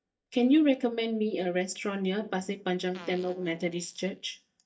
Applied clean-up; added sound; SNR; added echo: neural mask model DeepFilterNet 3.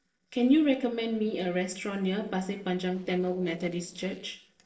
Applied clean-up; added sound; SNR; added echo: neural separator model SepFormer DNS4.